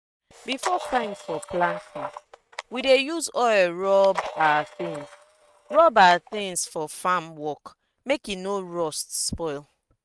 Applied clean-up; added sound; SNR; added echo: neural mask model RNNoise.